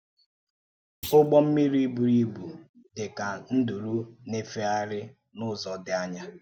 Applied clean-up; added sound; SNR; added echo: none; Thump, thud; 19 dB; none.